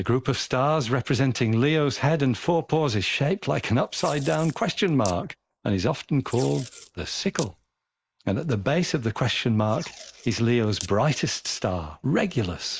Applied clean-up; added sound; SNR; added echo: neural mask model Resemble Enhance denoiser.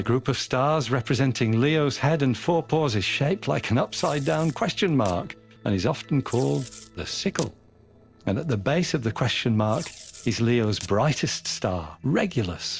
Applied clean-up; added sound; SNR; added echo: neural separator model SepFormer DNS4.